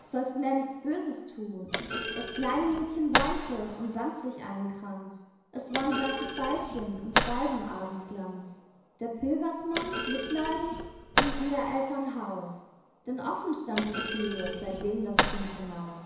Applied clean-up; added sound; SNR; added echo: none; Thump, thud; 2 dB; reverberation time 1.0 s.